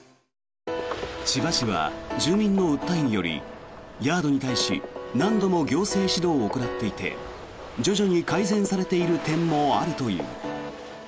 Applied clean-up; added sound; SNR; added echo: none; none; none; none.